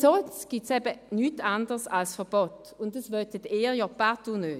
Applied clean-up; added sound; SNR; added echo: none; none; none; none.